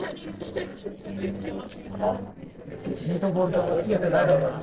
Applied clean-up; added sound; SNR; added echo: neural separator model SepFormer DNS4.